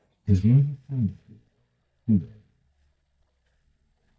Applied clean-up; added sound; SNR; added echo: neural mask model DeepFilterNet 3.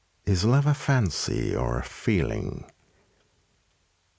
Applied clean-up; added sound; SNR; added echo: none; none; none; none.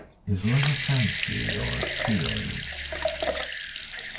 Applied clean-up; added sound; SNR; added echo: none; Sink (filling or washing) / Water tap, faucet / Liquid; 0 dB; reverberation time 0.2 s.